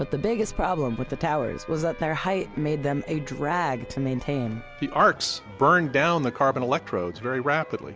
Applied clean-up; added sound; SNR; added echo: none; none; none; none.